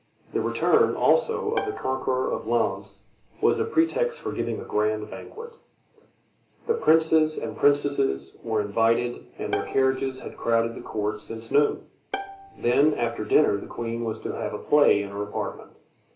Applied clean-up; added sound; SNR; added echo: none; Bowed string instrument; 14 dB; reverberation time 0.3 s.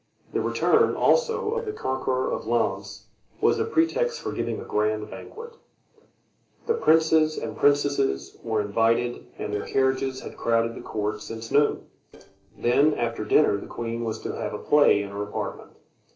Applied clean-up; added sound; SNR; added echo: neural separator model SepFormer DNS4.